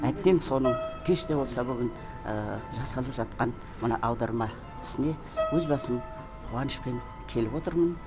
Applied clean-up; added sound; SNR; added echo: none; Piano; 11 dB; none.